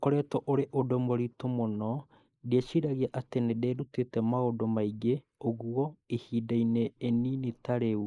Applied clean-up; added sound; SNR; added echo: neural mask model Resemble Enhance denoiser.